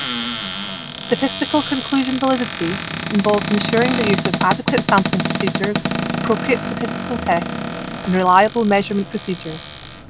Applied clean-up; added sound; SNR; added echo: none; Cupboard open or close; 4 dB; none.